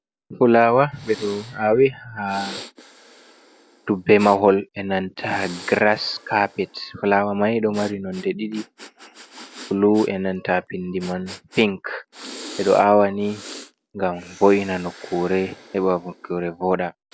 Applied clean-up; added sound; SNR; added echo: none; Breathing; 20 dB; none.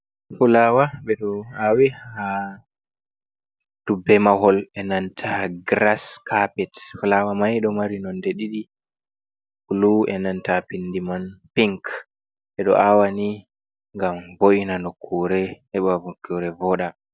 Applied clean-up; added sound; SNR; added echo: none; none; none; none.